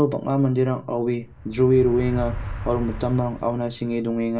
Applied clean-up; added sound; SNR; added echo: none; Motor vehicle (road); 12 dB; reverberation time 0.2 s.